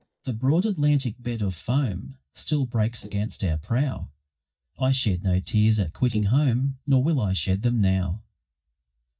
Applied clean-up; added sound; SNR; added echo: neural mask model DeepFilterNet 3.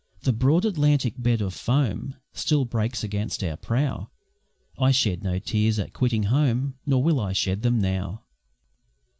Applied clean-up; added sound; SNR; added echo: none; none; none; none.